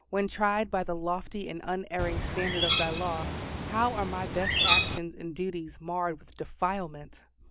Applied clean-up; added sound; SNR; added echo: none; Bird; -3 dB; none.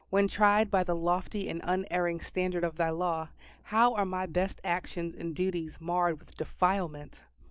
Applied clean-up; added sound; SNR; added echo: none; none; none; none.